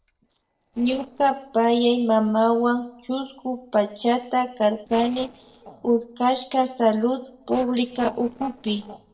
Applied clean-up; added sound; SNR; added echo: neural separator model SepFormer DNS4.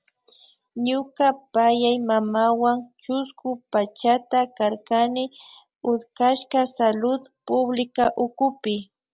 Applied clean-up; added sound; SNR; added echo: none; none; none; none.